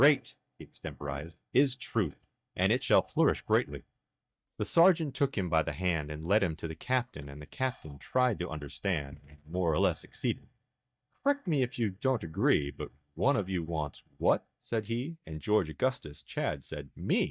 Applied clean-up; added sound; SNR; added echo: neural mask model DeepFilterNet 3.